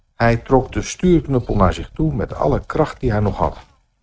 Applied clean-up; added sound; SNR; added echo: neural mask model RNNoise.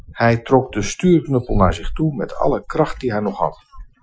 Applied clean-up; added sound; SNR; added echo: classical method Wiener filter.